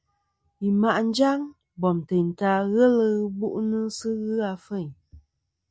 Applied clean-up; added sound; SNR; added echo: none; none; none; none.